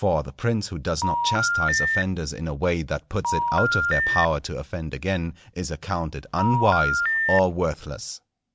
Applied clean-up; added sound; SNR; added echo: none; Telephone; -1 dB; none.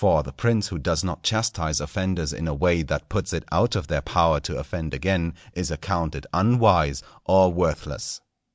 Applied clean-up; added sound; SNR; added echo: none; none; none; none.